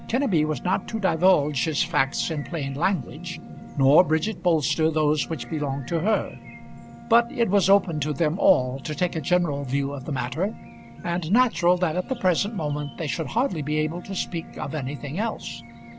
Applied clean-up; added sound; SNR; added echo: none; Chirp, tweet + Wind instrument, woodwind instrument; 16 dB; none.